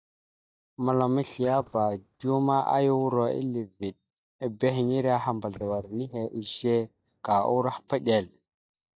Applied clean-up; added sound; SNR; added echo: neural mask model DeepFilterNet 3.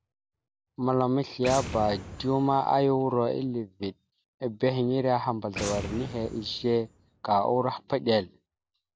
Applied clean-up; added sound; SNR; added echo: none; Boom; 14 dB; none.